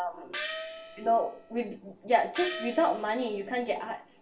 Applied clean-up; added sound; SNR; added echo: none; Gong; 10 dB; reverberation time 0.2 s.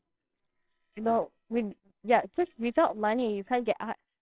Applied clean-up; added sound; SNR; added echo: neural separator model SepFormer WHAMR!.